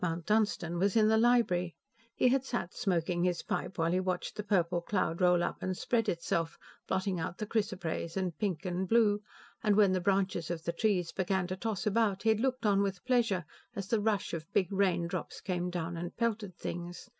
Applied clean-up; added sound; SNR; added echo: none; none; none; none.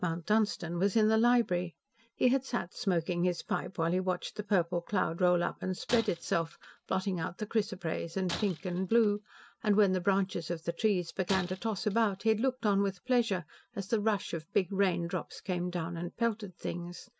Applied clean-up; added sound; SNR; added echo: none; Shatter; 16 dB; none.